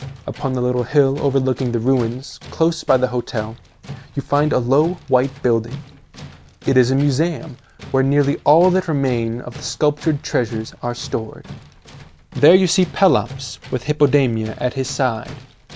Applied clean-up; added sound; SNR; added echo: none; Tools; 19 dB; none.